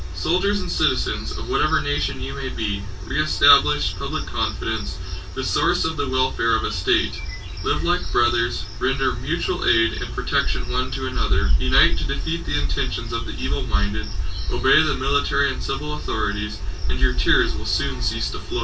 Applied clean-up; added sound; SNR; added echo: none; none; none; reverberation time 0.1 s.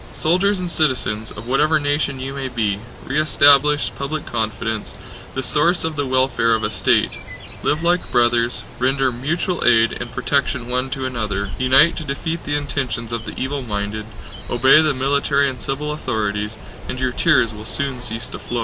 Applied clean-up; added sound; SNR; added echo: none; none; none; none.